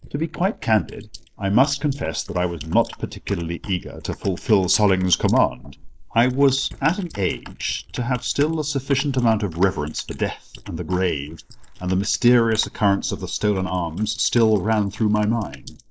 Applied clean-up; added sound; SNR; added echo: neural mask model Resemble Enhance denoiser.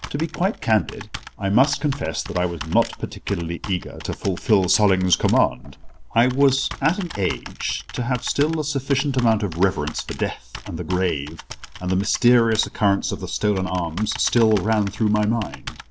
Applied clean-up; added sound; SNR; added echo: none; Computer keyboard; 14 dB; none.